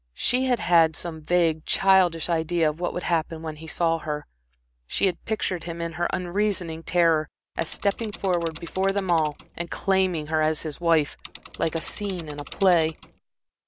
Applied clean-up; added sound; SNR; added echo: none; Mechanisms / Bicycle; 10 dB; none.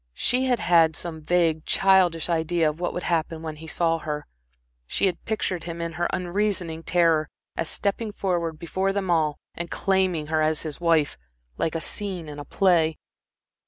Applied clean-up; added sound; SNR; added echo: none; none; none; none.